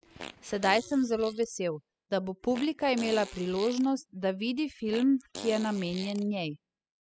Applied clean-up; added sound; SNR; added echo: classical method spectral subtraction.